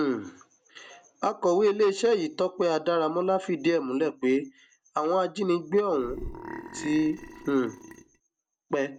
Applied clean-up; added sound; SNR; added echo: none; Burping, eructation; 13 dB; none.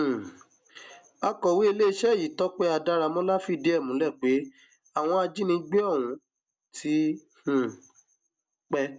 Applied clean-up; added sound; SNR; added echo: none; none; none; none.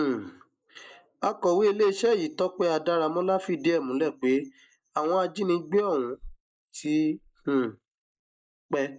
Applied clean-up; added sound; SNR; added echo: neural mask model Resemble Enhance denoiser.